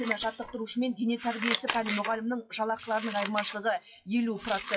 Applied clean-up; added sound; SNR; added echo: classical method WPE with log-MMSE.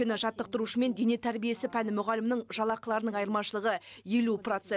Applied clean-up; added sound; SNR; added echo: none; none; none; none.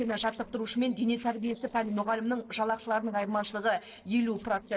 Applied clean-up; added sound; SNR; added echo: neural separator model SepFormer DNS4.